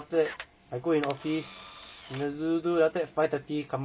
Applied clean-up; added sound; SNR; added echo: none; Camera; 16 dB; none.